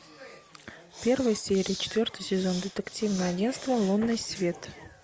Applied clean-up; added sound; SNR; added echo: none; none; none; none.